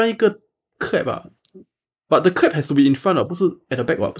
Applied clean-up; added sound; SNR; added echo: neural mask model Resemble Enhance denoiser.